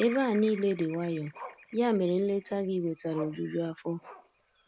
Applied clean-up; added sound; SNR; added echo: none; Growling + Bird vocalization, bird call, bird song; 18 dB; none.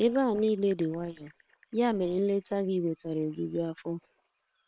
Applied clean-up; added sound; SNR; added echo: neural separator model SepFormer WHAM!.